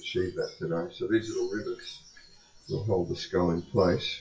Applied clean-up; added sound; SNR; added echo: classical method WPE with log-MMSE.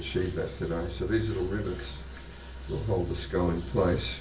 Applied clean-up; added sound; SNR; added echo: none; Bird vocalization, bird call, bird song; 10 dB; reverberation time 0.3 s.